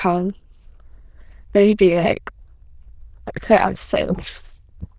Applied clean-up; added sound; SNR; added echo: neural diffusion model UNIVERSE++.